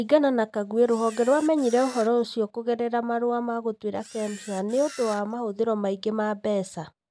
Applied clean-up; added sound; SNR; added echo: none; Camera; 18 dB; none.